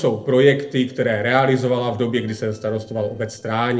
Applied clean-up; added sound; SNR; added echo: neural separator model SepFormer DNS4.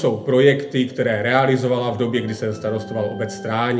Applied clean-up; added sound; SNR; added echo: none; Organ; 19 dB; reverberation time 0.3 s.